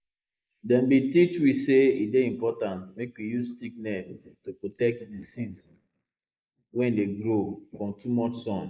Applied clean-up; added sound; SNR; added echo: neural mask model Resemble Enhance denoiser.